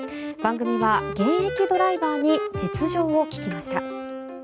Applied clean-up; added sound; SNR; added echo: none; Wind instrument, woodwind instrument; 7 dB; none.